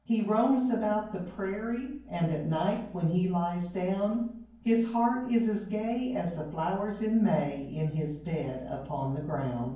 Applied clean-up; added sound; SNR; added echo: none; none; none; reverberation time 0.9 s.